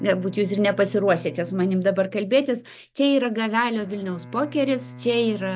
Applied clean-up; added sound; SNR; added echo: none; Bowed string instrument; 19 dB; none.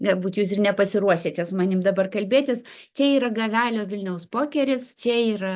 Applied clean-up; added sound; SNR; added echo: none; none; none; none.